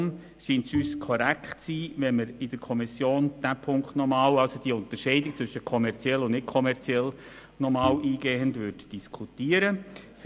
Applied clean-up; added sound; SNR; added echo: none; Bowed string instrument; 9 dB; none.